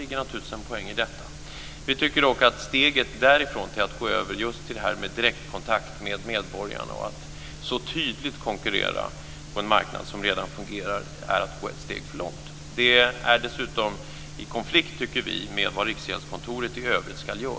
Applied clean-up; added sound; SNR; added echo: none; none; none; none.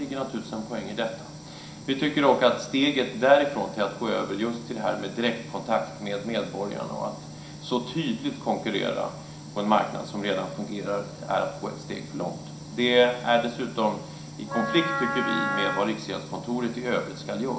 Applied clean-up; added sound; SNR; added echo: none; Wind instrument, woodwind instrument; 3 dB; reverberation time 0.5 s.